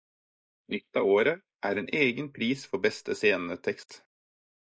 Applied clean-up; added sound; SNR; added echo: neural mask model Resemble Enhance denoiser.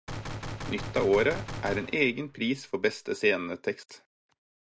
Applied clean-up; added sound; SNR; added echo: none; Gunshot, gunfire; 8 dB; none.